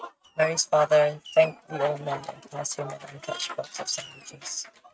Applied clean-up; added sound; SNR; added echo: neural mask model RNNoise.